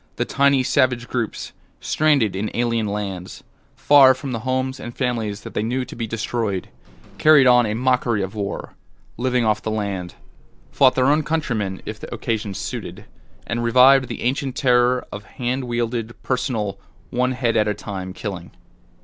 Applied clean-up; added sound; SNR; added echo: none; Sliding door; 20 dB; none.